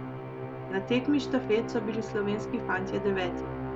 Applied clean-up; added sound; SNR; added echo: none; Musical instrument; 5 dB; none.